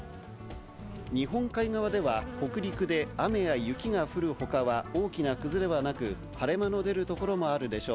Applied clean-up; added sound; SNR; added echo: none; Insect; 17 dB; none.